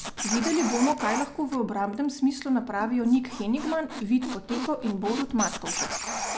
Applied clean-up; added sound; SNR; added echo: none; Squeak; 2 dB; none.